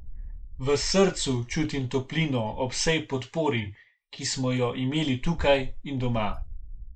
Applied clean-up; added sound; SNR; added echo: neural mask model Resemble Enhance denoiser.